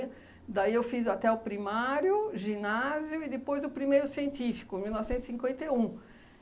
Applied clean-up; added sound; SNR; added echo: none; none; none; none.